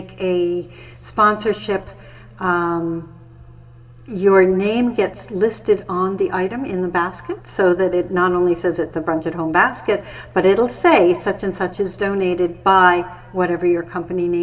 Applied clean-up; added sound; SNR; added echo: none; none; none; reverberation time 1.5 s.